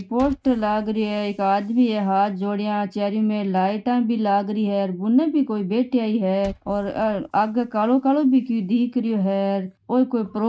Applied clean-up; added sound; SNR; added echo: neural mask model RNNoise.